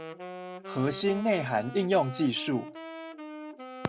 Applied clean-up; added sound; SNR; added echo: none; Wind instrument, woodwind instrument; 11 dB; none.